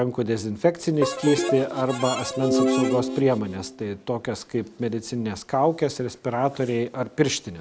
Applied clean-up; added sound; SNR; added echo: none; Harmonica; 11 dB; none.